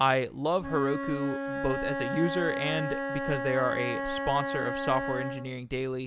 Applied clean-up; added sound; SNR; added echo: none; Wind instrument, woodwind instrument; 4 dB; none.